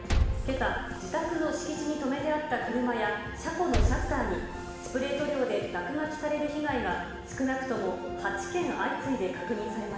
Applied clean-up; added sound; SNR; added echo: none; Liquid; 3 dB; reverberation time 1.1 s.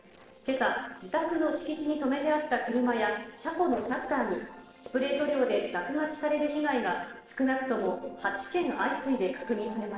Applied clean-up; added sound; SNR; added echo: neural separator model SepFormer DNS4.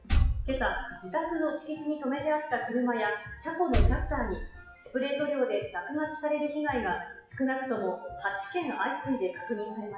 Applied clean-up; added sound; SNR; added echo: classical method WPE with log-MMSE.